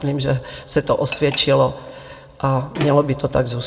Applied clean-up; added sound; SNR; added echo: none; Microwave oven; 16 dB; reverberation time 0.5 s.